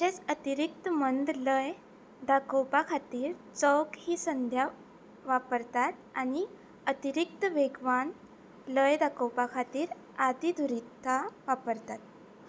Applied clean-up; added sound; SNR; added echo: none; none; none; none.